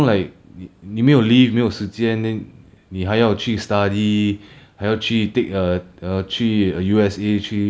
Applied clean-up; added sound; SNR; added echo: none; none; none; none.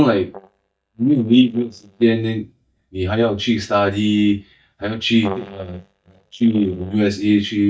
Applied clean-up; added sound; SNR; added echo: neural mask model DeepFilterNet 3.